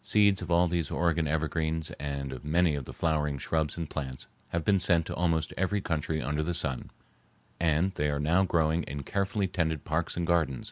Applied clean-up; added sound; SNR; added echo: none; none; none; none.